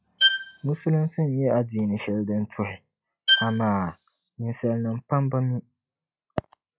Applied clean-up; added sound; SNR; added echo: classical method log-MMSE.